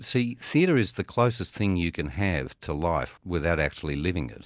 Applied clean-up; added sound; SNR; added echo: none; none; none; none.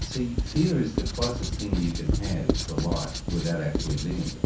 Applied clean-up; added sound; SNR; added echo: none; Writing; 0 dB; reverberation time 0.6 s.